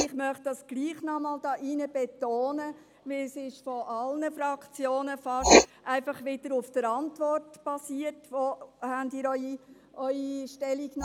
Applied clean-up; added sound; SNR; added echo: none; Writing; 1 dB; none.